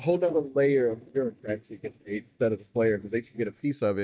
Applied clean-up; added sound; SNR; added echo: neural mask model DeepFilterNet 3.